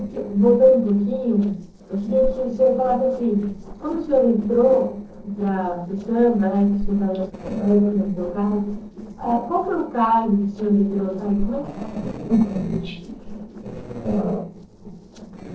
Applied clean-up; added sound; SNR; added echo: neural separator model SepFormer DNS4.